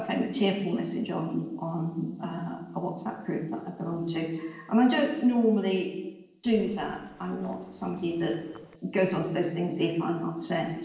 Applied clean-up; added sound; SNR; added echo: neural separator model SepFormer DNS4.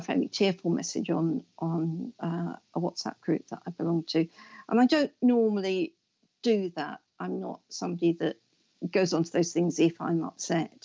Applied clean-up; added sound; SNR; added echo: none; none; none; none.